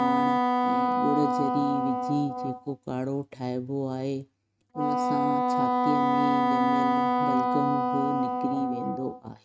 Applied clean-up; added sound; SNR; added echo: neural mask model RNNoise.